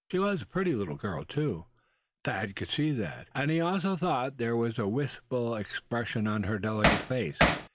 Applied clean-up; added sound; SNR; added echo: none; Hammer; -5 dB; none.